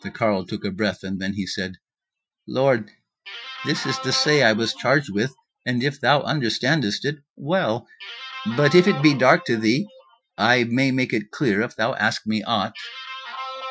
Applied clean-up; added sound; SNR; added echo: classical method Wiener filter.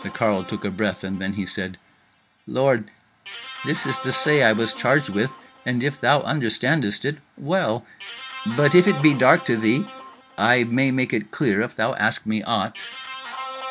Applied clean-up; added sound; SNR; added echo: none; Guitar; 16 dB; none.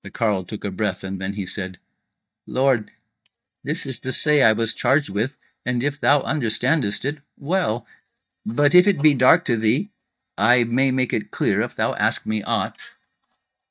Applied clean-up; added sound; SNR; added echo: neural mask model DeepFilterNet 3.